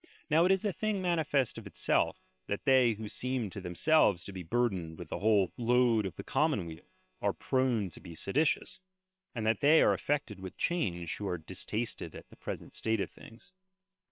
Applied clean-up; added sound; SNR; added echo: neural separator model SepFormer WHAM!.